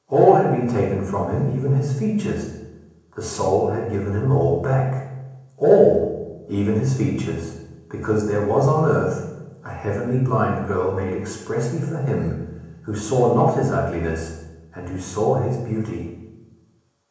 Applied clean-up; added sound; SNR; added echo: none; none; none; reverberation time 1.0 s.